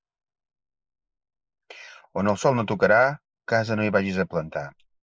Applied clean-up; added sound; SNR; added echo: neural mask model Resemble Enhance denoiser.